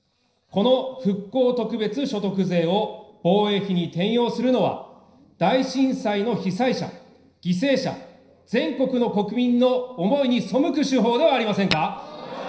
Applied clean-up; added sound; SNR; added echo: neural separator model SepFormer DNS4.